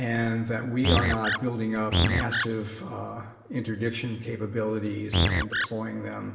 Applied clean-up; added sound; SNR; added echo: none; Animal; -3 dB; reverberation time 1.0 s.